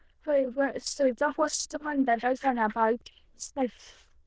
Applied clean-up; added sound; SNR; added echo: neural diffusion model UNIVERSE++.